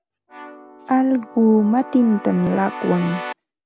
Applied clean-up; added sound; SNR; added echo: none; Keyboard (musical); 14 dB; none.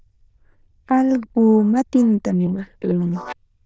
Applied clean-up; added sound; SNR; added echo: neural diffusion model UNIVERSE++.